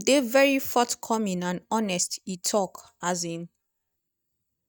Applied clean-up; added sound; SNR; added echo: neural mask model DeepFilterNet 3.